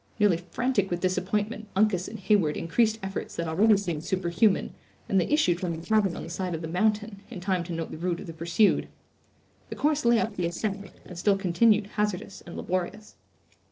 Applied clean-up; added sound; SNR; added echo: neural separator model SepFormer DNS4.